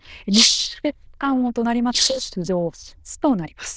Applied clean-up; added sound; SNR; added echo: neural diffusion model UNIVERSE++.